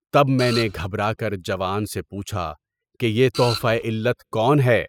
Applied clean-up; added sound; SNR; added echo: classical method spectral subtraction.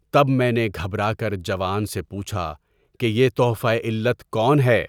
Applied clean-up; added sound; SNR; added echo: none; none; none; none.